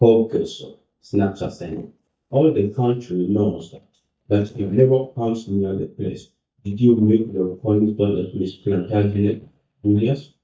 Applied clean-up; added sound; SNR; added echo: neural mask model DeepFilterNet 3.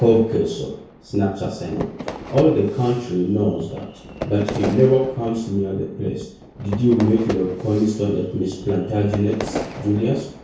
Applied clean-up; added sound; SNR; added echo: none; Fire / Fireworks; 12 dB; reverberation time 0.6 s.